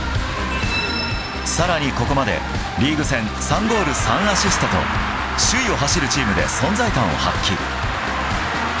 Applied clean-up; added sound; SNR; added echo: none; Car; 19 dB; none.